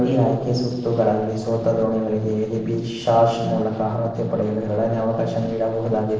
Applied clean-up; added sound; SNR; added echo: neural separator model SepFormer DNS4.